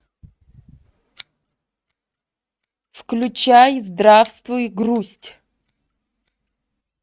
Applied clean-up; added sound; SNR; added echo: neural mask model RNNoise.